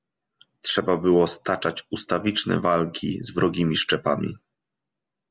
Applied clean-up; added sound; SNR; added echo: none; none; none; none.